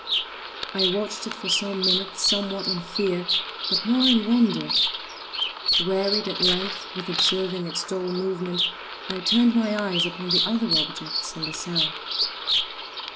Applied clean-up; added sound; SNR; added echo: none; Bird vocalization, bird call, bird song; 0 dB; none.